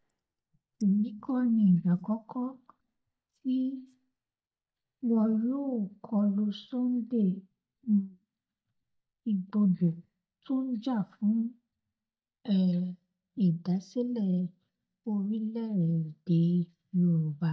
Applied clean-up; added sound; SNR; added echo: neural mask model DeepFilterNet 3.